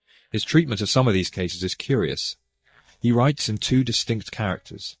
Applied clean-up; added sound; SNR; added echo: neural mask model DeepFilterNet 3.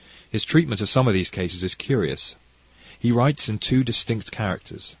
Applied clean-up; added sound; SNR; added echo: none; none; none; none.